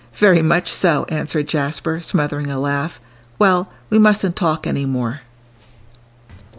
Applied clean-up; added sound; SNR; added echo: none; none; none; none.